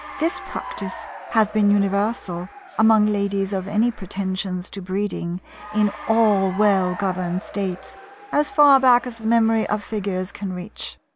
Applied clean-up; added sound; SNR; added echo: none; Applause / Cheering; 17 dB; none.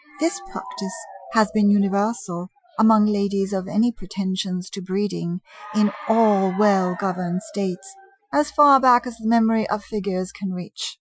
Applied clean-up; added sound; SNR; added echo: classical method Wiener filter.